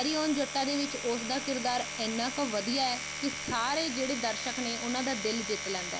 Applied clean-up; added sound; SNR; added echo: none; Domestic sounds, home sounds; 5 dB; none.